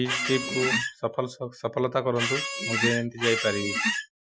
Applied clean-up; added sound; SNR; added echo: classical method Wiener filter.